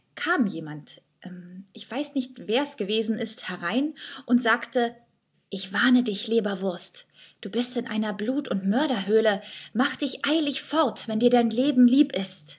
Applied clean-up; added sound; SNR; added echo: none; none; none; none.